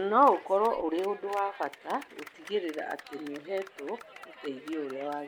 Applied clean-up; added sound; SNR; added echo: none; Clapping; 18 dB; none.